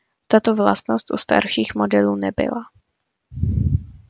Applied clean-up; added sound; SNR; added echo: none; none; none; none.